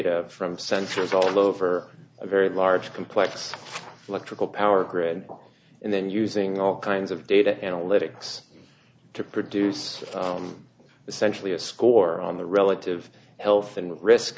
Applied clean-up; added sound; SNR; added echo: none; none; none; none.